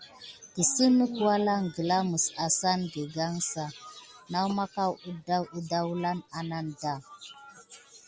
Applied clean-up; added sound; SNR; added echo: none; none; none; none.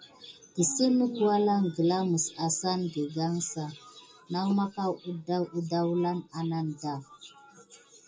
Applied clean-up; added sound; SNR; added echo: none; none; none; reverberation time 0.2 s.